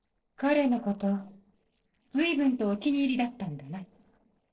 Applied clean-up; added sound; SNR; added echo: neural separator model SepFormer DNS4.